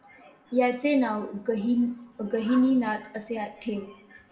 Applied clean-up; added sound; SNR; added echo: none; none; none; reverberation time 0.6 s.